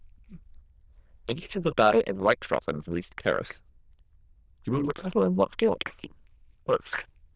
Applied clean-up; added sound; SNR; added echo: neural diffusion model UNIVERSE++.